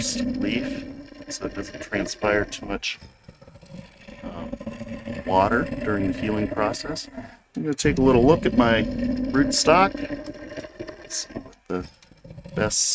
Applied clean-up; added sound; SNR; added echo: neural mask model RNNoise.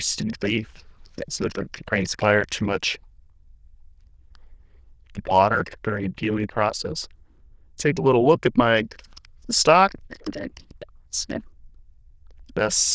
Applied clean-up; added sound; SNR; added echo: neural diffusion model UNIVERSE++.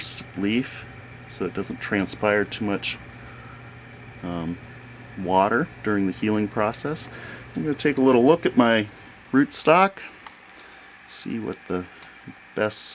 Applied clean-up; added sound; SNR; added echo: none; none; none; none.